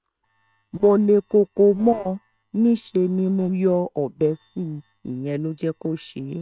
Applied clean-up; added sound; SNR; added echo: neural separator model SepFormer WHAM!.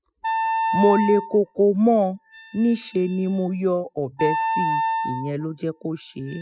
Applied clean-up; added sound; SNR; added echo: classical method spectral subtraction.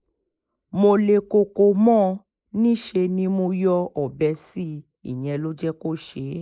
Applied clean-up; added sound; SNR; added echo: neural mask model Resemble Enhance denoiser.